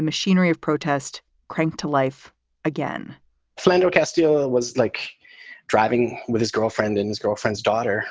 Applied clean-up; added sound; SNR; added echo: none; none; none; none.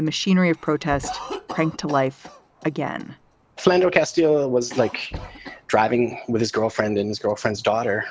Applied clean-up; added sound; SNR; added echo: none; Knock / Wood + Cough; 17 dB; none.